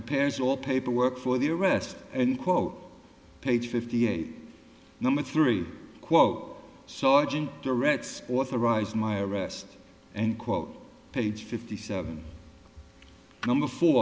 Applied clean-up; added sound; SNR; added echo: none; none; none; none.